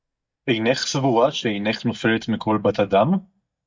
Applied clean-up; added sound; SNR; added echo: neural mask model DeepFilterNet 3.